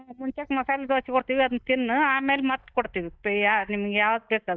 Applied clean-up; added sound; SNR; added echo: neural mask model DeepFilterNet 3.